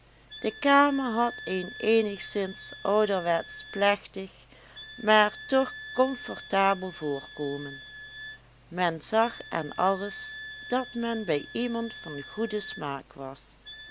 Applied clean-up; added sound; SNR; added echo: none; Wind instrument, woodwind instrument; 16 dB; none.